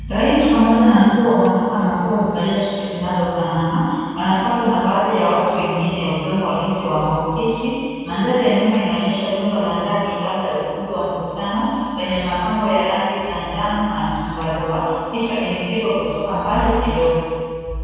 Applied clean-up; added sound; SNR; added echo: none; Bicycle bell; 20 dB; reverberation time 2.1 s.